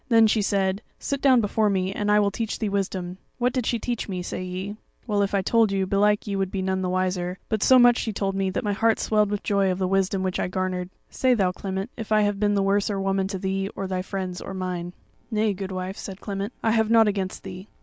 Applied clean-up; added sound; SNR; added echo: none; none; none; none.